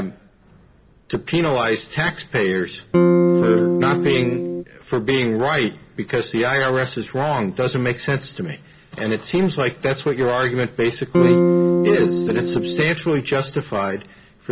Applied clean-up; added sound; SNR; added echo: none; Electric guitar / Strum; -5 dB; none.